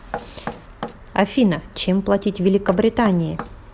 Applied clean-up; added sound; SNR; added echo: none; Knock; 15 dB; none.